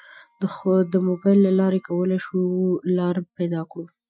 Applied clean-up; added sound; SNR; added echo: classical method Wiener filter.